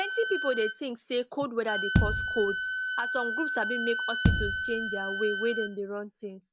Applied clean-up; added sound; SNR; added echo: none; Bass drum + Wind instrument, woodwind instrument; -1 dB; none.